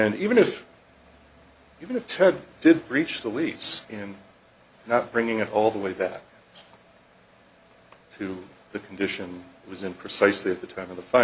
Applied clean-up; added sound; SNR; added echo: none; none; none; none.